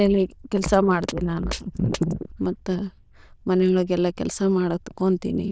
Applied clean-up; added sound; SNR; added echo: neural diffusion model UNIVERSE++.